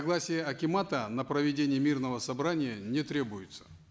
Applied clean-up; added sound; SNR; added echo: none; none; none; none.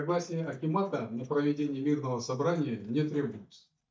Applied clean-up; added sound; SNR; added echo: neural mask model DeepFilterNet 3.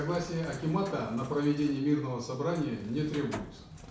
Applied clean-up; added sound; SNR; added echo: none; Bird; 16 dB; reverberation time 0.6 s.